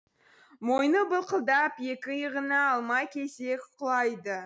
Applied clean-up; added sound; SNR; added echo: none; none; none; none.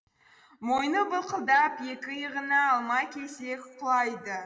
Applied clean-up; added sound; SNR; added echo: none; none; none; reverberation time 2.5 s.